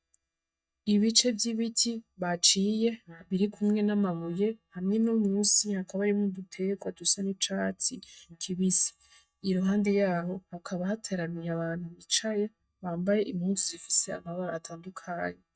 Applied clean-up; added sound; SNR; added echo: neural mask model DeepFilterNet 3.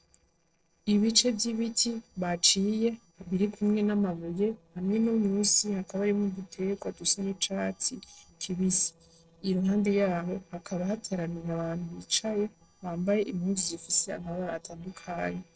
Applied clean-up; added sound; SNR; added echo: neural separator model SepFormer DNS4.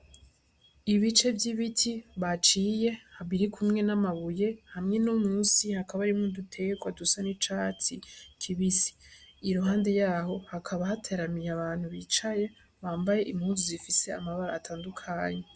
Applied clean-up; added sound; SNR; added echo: none; none; none; none.